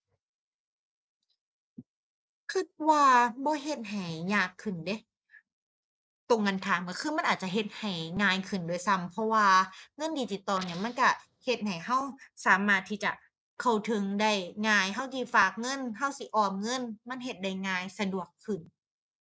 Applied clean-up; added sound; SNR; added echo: neural separator model SepFormer DNS4.